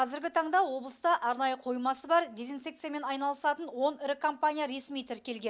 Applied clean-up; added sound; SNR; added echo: none; none; none; none.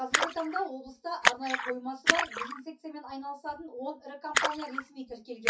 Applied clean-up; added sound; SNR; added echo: classical method WPE with log-MMSE.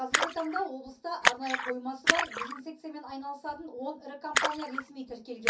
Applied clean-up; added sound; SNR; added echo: none; Splash, splatter; -5 dB; reverberation time 0.3 s.